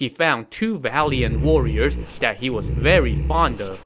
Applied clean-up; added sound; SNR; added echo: none; Growling; 2 dB; none.